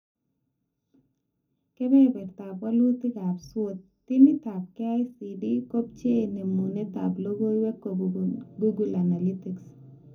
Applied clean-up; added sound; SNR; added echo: none; none; none; reverberation time 0.3 s.